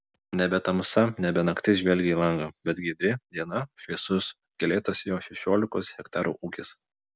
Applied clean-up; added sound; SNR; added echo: none; none; none; none.